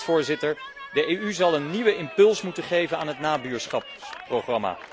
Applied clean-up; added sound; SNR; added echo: none; Cheering; 15 dB; none.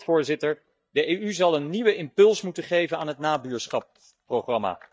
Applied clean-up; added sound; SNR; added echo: neural mask model DeepFilterNet 3.